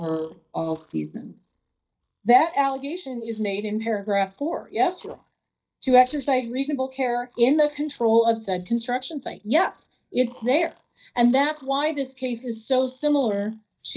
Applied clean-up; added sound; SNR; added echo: neural mask model DeepFilterNet 3.